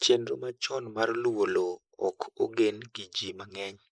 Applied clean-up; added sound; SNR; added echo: neural mask model Resemble Enhance denoiser.